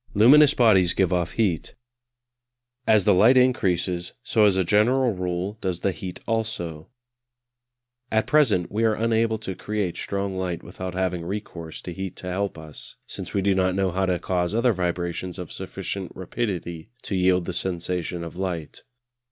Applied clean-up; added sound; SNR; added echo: none; none; none; none.